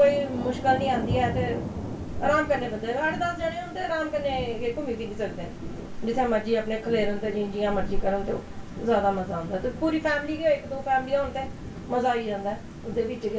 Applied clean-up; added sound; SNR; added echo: none; Thunder / Rain; 9 dB; reverberation time 0.2 s.